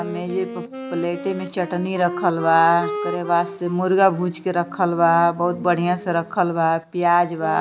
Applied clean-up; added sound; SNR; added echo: none; Wind instrument, woodwind instrument; 12 dB; none.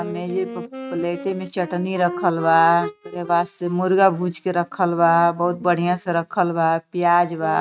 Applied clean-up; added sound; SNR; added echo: neural mask model RNNoise.